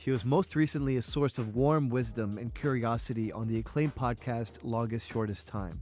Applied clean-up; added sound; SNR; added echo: none; none; none; none.